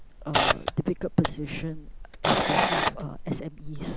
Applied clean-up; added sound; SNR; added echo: none; Camera; -3 dB; none.